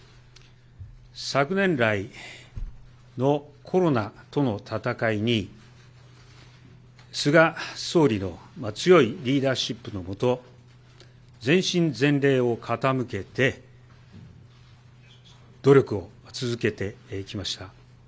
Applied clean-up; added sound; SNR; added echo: none; none; none; none.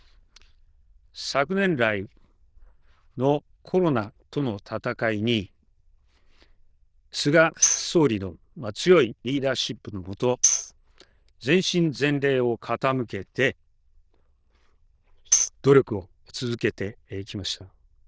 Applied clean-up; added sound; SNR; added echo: neural diffusion model UNIVERSE++.